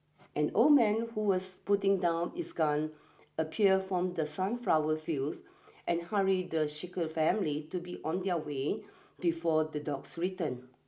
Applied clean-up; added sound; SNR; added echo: none; none; none; none.